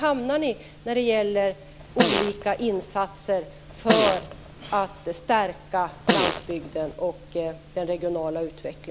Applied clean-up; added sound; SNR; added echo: none; Fart; 0 dB; none.